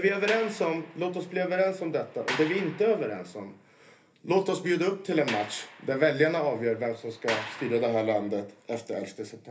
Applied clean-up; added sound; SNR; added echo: none; Sliding door; 13 dB; reverberation time 0.3 s.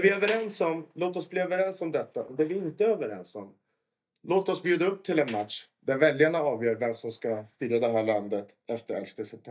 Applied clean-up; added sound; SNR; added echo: neural mask model DeepFilterNet 3.